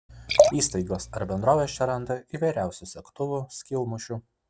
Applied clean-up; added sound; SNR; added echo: none; Liquid; -2 dB; none.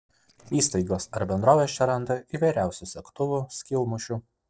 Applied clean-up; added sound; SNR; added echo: neural separator model SepFormer DNS4.